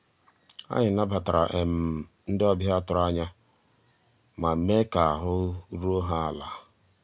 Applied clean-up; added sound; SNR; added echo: none; none; none; none.